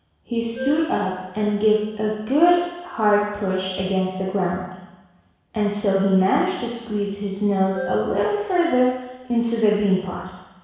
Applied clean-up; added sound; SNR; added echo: none; Keyboard (musical); 15 dB; reverberation time 1.1 s.